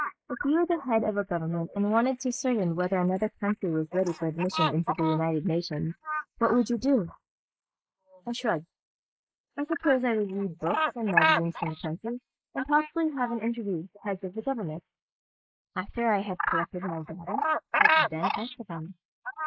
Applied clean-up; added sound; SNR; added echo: neural mask model Resemble Enhance denoiser.